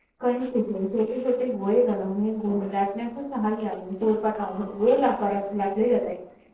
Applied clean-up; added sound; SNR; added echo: neural separator model SepFormer DNS4.